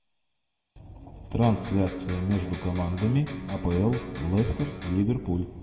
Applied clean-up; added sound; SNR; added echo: none; Electric guitar; 11 dB; reverberation time 1.5 s.